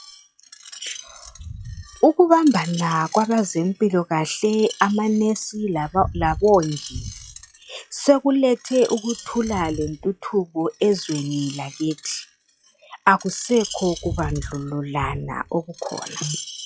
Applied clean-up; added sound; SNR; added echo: classical method log-MMSE.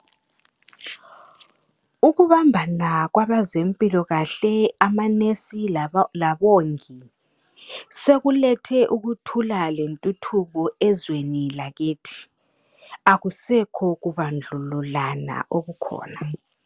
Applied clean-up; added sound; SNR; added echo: none; none; none; none.